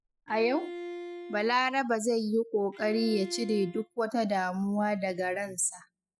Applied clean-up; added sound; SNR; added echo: classical method spectral subtraction.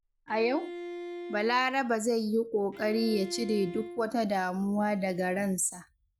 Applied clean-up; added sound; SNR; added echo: none; Bowed string instrument; 12 dB; none.